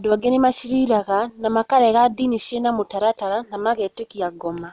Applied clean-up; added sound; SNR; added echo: none; none; none; none.